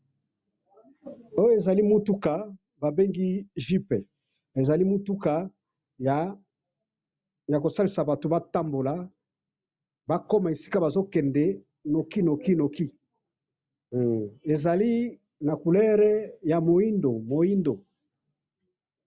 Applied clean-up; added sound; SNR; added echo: none; none; none; none.